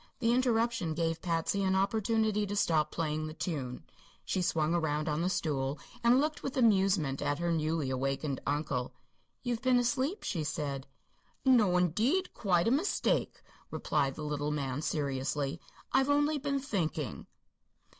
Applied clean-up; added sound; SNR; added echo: none; none; none; none.